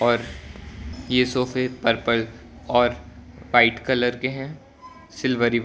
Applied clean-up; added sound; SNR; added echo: none; none; none; none.